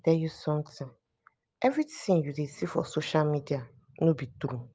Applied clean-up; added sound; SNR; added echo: none; none; none; none.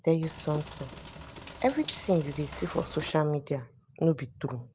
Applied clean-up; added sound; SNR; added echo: none; Bathtub (filling or washing); 5 dB; none.